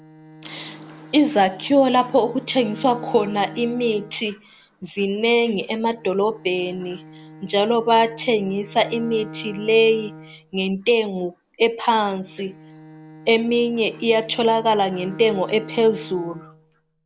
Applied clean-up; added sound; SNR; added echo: none; Bowed string instrument; 19 dB; none.